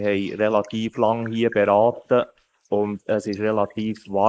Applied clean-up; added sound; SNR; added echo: neural mask model Resemble Enhance denoiser.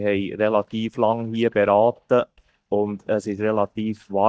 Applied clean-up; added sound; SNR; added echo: neural mask model DeepFilterNet 3.